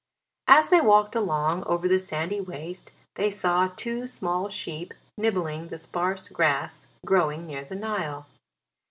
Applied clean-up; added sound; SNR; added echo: none; none; none; none.